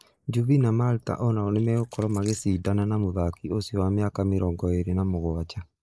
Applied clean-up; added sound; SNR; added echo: neural mask model Resemble Enhance denoiser.